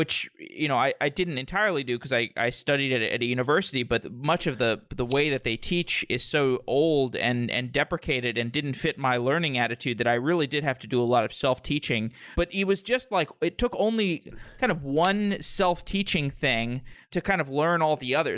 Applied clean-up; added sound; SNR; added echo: neural mask model Resemble Enhance denoiser.